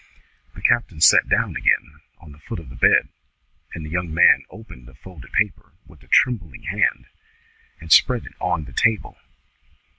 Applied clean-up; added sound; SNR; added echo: none; none; none; none.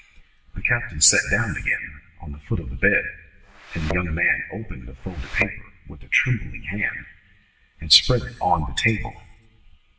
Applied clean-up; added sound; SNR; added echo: none; Thump, thud; 11 dB; reverberation time 0.7 s.